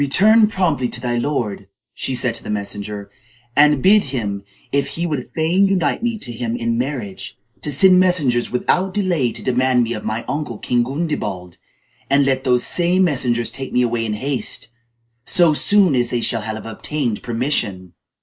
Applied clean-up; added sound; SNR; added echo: neural mask model Resemble Enhance denoiser.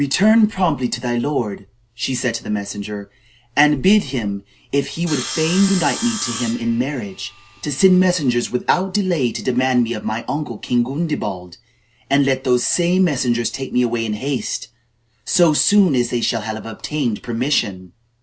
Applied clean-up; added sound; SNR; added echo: none; Sawing; 10 dB; none.